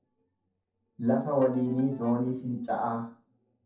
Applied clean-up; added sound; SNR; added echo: neural separator model SepFormer DNS4.